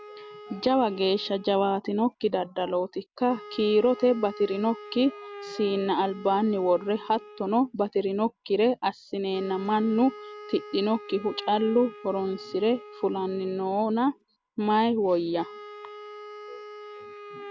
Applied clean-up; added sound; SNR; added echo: none; Wind instrument, woodwind instrument; 17 dB; none.